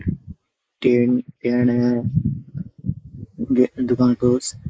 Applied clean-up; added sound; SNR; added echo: neural mask model Resemble Enhance denoiser.